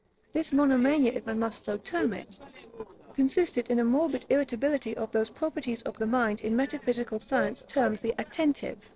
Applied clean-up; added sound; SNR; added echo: neural separator model SepFormer DNS4.